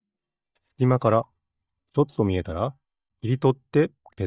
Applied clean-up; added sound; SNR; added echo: neural mask model DeepFilterNet 3.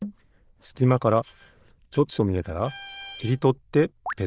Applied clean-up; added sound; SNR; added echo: neural diffusion model UNIVERSE++.